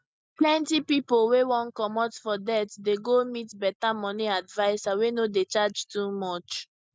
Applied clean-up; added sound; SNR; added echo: none; none; none; none.